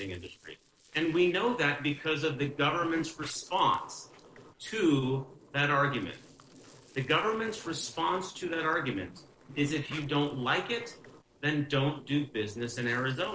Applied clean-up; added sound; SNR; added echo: neural separator model SepFormer DNS4.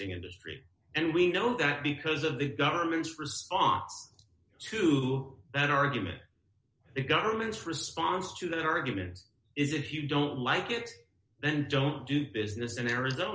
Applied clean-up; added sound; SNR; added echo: none; none; none; none.